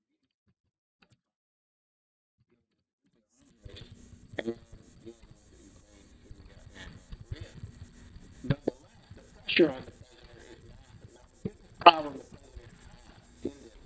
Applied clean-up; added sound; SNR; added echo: neural mask model DeepFilterNet 3.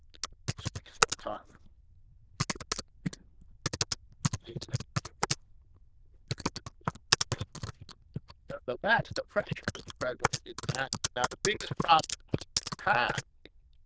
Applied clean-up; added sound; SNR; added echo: neural diffusion model UNIVERSE++.